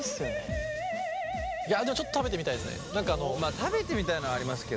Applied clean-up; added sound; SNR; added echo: none; none; none; none.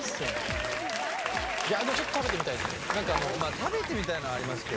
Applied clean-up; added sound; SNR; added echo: none; Applause / Crowd; 1 dB; none.